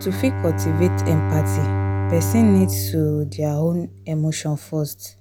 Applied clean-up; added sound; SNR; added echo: none; Bowed string instrument; 2 dB; none.